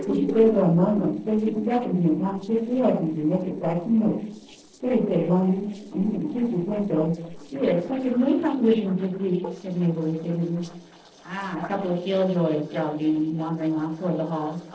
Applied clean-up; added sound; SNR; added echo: neural separator model SepFormer DNS4.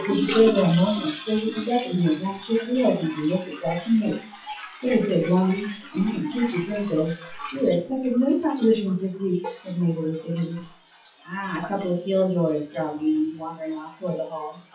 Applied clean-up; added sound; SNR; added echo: classical method WPE with log-MMSE.